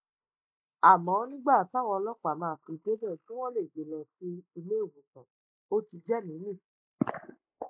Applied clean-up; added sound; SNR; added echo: neural mask model Resemble Enhance denoiser.